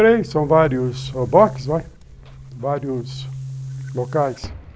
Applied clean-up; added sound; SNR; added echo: none; Boom; 12 dB; none.